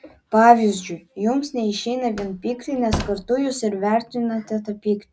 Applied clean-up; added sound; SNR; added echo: none; Slam; 12 dB; none.